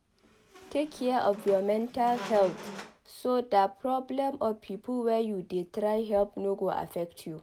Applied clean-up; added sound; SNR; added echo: none; Squeak; 15 dB; none.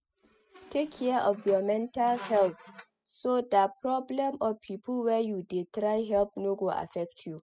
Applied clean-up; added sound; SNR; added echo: classical method spectral subtraction.